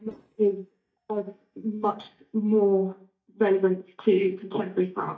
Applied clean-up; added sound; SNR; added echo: neural mask model DeepFilterNet 3.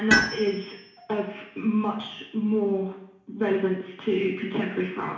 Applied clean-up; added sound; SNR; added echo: none; Tools; 4 dB; reverberation time 0.7 s.